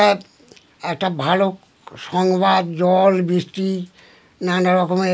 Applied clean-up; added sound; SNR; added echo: none; none; none; none.